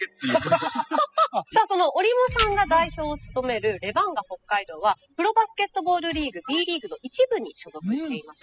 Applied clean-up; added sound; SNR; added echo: classical method spectral subtraction.